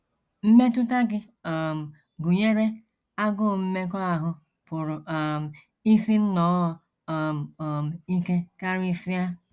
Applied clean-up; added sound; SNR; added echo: none; none; none; none.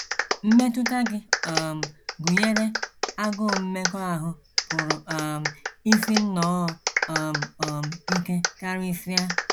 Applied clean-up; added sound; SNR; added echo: none; Clapping; 3 dB; none.